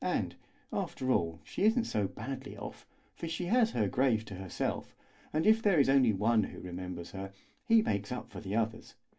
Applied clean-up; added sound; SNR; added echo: none; none; none; none.